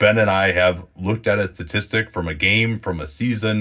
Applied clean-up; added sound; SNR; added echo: none; none; none; reverberation time 0.4 s.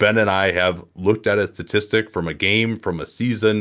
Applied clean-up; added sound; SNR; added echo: none; none; none; none.